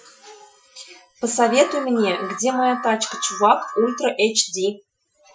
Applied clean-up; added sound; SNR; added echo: classical method Wiener filter.